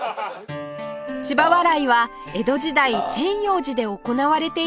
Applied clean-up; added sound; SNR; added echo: none; Burping, eructation; 5 dB; none.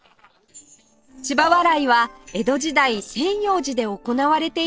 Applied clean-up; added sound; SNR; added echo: neural separator model SepFormer DNS4.